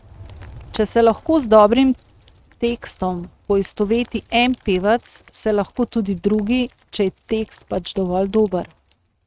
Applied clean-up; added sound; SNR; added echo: neural mask model RNNoise.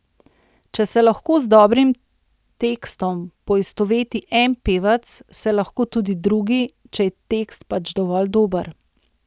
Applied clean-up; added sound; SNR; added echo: none; none; none; none.